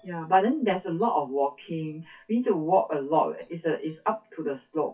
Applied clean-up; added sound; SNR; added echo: classical method WPE with log-MMSE.